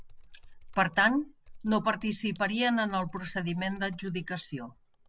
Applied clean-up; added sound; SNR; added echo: none; Computer keyboard; 18 dB; none.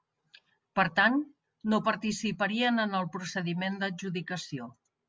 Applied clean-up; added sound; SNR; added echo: none; none; none; none.